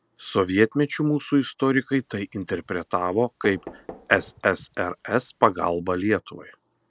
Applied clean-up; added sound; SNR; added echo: none; Knock; 19 dB; none.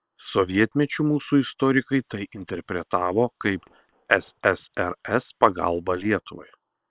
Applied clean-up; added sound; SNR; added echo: neural separator model SepFormer WHAM!.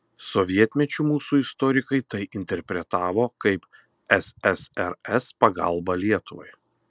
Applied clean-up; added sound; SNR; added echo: none; none; none; none.